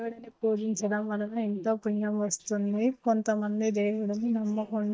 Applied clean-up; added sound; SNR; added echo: neural mask model DeepFilterNet 3.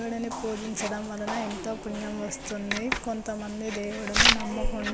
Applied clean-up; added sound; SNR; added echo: none; Writing; -1 dB; none.